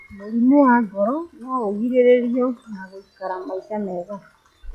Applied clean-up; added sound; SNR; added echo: classical method log-MMSE.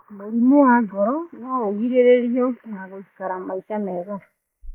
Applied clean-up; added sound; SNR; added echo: neural mask model Resemble Enhance denoiser.